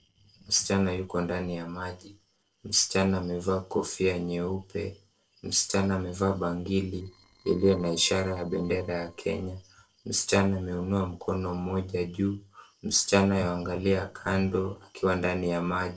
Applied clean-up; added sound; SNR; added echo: neural separator model SepFormer DNS4.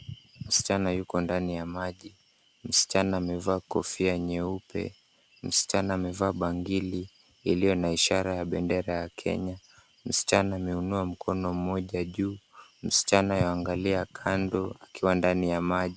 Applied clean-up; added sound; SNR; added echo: none; none; none; none.